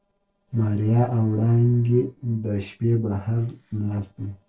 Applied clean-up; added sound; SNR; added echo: neural separator model SepFormer DNS4.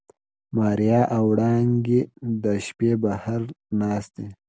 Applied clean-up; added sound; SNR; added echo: none; none; none; none.